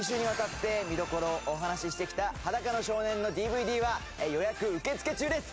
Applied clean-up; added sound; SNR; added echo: none; none; none; none.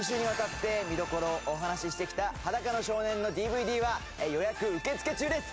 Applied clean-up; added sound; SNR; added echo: none; Trumpet; 17 dB; none.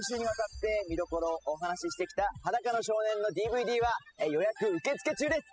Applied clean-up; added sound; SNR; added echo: classical method spectral subtraction.